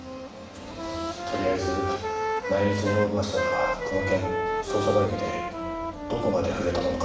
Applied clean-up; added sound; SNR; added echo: none; Wind instrument, woodwind instrument; 3 dB; reverberation time 0.6 s.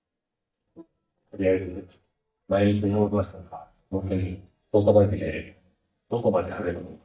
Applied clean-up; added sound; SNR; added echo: neural mask model DeepFilterNet 3.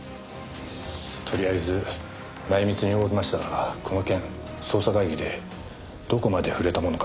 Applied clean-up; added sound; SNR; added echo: none; none; none; none.